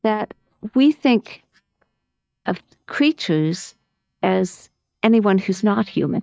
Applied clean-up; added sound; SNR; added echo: neural mask model DeepFilterNet 3.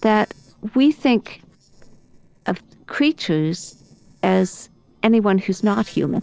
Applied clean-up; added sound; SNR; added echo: neural separator model SepFormer DNS4.